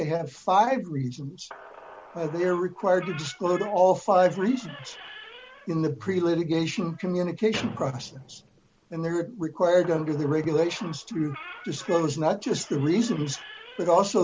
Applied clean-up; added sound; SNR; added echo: none; Squeak / Slam; 19 dB; none.